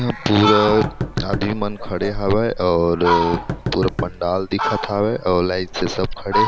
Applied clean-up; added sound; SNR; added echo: none; Knock + Fowl; 5 dB; none.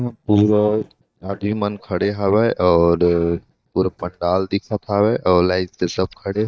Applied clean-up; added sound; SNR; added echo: neural mask model DeepFilterNet 3.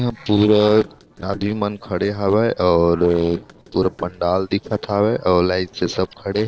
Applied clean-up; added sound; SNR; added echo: neural separator model SepFormer DNS4.